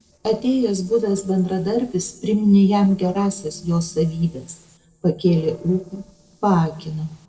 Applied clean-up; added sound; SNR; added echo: neural separator model SepFormer DNS4.